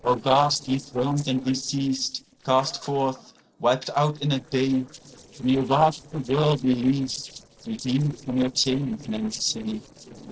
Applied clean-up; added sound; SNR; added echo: neural separator model SepFormer DNS4.